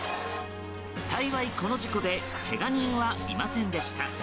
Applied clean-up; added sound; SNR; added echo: none; Buzz; 16 dB; none.